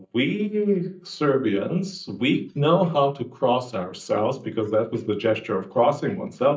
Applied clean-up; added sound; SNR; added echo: neural mask model DeepFilterNet 3.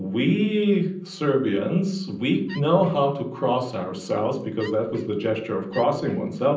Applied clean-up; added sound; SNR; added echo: none; Wood; 20 dB; reverberation time 0.6 s.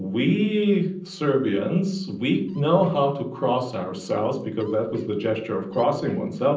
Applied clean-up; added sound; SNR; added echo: neural separator model SepFormer DNS4.